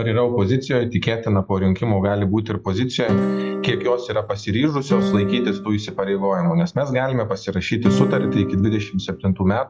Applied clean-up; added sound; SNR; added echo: classical method log-MMSE.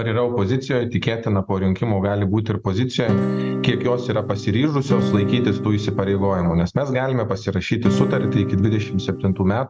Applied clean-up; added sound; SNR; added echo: none; Acoustic guitar / Strum; 4 dB; none.